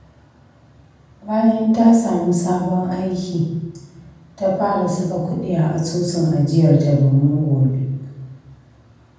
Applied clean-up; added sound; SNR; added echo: none; none; none; reverberation time 1.2 s.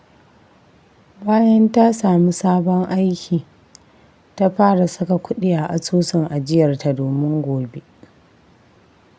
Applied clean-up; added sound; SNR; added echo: none; none; none; none.